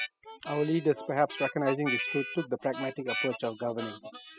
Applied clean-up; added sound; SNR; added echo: classical method spectral subtraction.